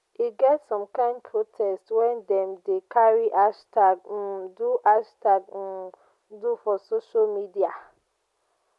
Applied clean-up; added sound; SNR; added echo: none; none; none; none.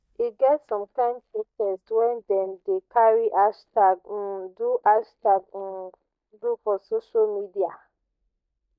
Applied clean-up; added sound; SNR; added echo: neural mask model DeepFilterNet 3.